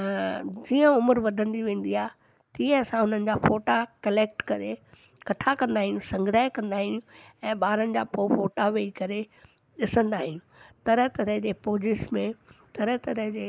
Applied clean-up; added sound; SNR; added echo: neural mask model Resemble Enhance denoiser.